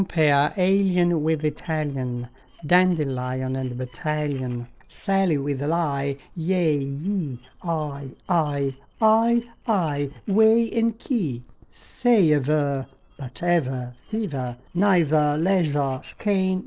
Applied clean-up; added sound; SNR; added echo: neural separator model SepFormer DNS4.